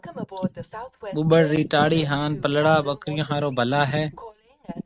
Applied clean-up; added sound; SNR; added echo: neural mask model RNNoise.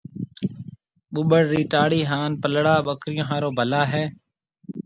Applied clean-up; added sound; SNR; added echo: none; none; none; none.